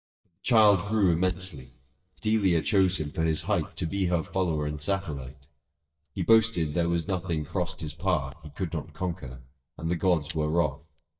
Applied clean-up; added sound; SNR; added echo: neural mask model DeepFilterNet 3.